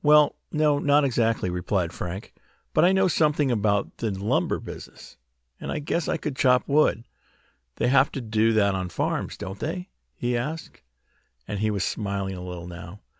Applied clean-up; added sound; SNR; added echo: none; none; none; none.